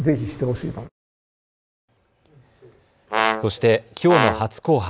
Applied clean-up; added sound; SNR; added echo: none; Brass instrument; 1 dB; none.